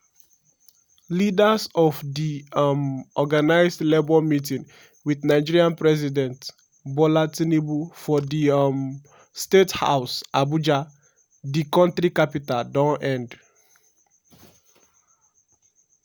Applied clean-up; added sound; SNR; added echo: none; none; none; none.